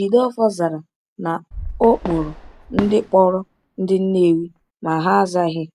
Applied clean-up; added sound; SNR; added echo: none; Fireworks; 13 dB; none.